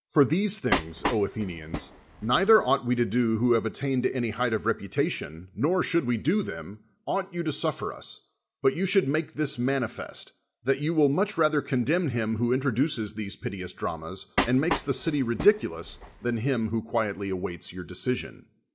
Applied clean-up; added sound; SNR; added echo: none; Train; 6 dB; none.